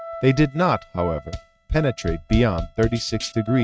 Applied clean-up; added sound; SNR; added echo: neural mask model RNNoise.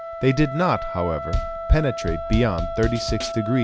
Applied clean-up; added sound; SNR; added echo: none; Wind instrument, woodwind instrument + Bass drum / Snare drum / Drum kit; 6 dB; none.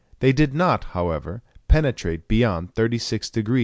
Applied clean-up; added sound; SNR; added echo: none; none; none; none.